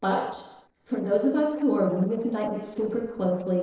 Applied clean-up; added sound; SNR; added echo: neural separator model SepFormer DNS4.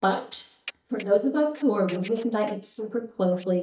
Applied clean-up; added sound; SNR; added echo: neural mask model DeepFilterNet 3.